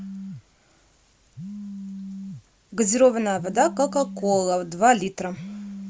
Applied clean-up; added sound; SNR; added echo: none; Telephone; 13 dB; none.